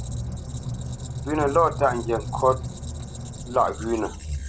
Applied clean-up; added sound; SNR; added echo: none; Squeak; 6 dB; none.